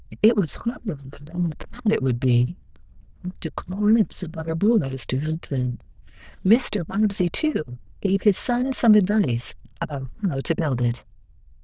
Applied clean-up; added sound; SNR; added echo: neural diffusion model UNIVERSE++.